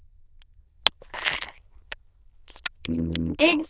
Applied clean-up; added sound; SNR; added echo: neural diffusion model UNIVERSE++.